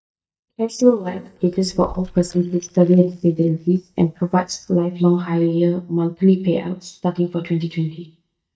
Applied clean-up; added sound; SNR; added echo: neural mask model DeepFilterNet 3.